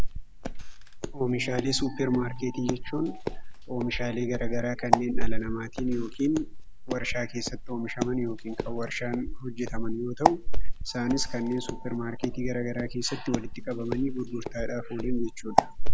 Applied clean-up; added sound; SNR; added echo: none; Walk, footsteps; -5 dB; none.